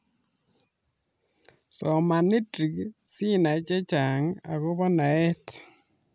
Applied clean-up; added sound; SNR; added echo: none; none; none; none.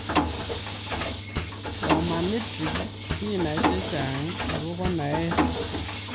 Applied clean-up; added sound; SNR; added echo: none; Mechanisms; -3 dB; none.